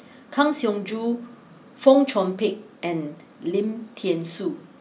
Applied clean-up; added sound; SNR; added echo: none; none; none; none.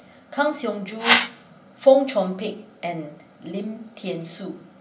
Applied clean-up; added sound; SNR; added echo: none; Whoosh, swoosh, swish; -3 dB; reverberation time 0.7 s.